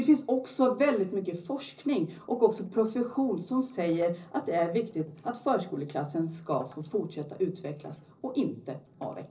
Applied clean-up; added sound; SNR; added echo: neural separator model SepFormer DNS4.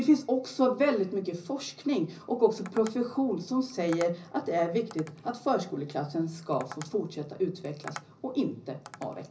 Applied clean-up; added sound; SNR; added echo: none; Tap; 20 dB; reverberation time 0.5 s.